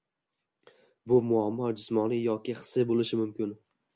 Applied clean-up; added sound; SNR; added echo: none; none; none; none.